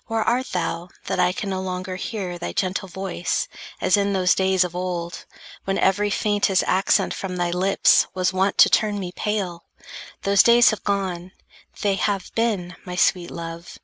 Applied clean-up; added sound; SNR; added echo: neural mask model Resemble Enhance denoiser.